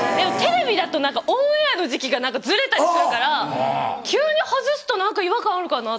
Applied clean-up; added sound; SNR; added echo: none; none; none; none.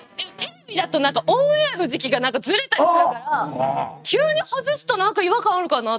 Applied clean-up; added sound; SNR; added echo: neural mask model RNNoise.